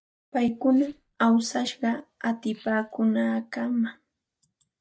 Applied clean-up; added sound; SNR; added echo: neural mask model DeepFilterNet 3.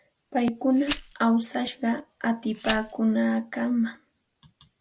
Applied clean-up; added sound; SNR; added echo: none; Glass; 12 dB; none.